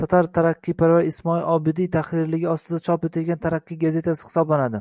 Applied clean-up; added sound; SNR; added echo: none; none; none; none.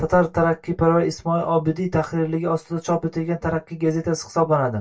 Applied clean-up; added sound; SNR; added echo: none; none; none; reverberation time 0.2 s.